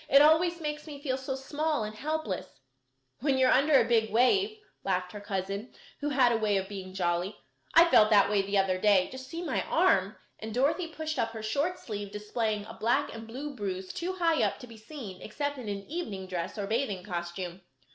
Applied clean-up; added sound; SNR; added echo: none; none; none; none.